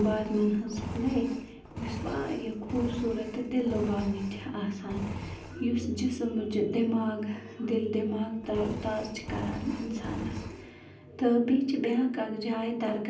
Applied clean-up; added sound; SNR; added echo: none; Engine; 12 dB; reverberation time 0.6 s.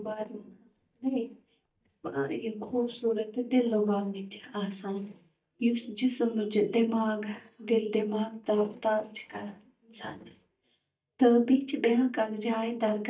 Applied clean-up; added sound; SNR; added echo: neural mask model DeepFilterNet 3.